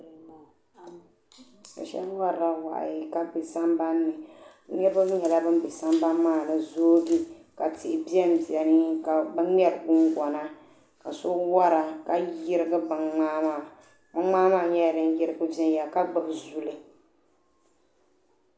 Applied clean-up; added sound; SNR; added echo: none; none; none; none.